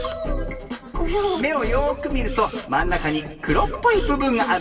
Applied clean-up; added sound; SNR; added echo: none; Camera; 20 dB; reverberation time 1.4 s.